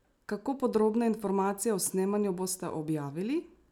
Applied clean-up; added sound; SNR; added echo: none; none; none; none.